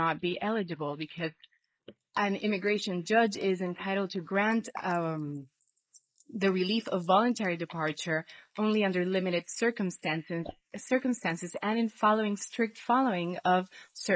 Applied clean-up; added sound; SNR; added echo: neural mask model Resemble Enhance denoiser.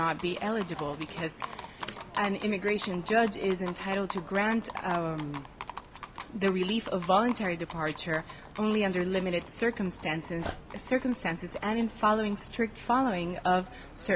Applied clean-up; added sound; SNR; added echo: none; Dog + Livestock, farm animals, working animals; 13 dB; none.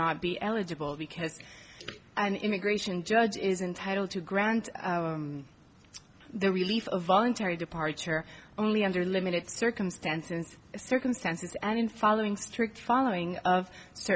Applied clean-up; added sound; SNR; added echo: none; none; none; none.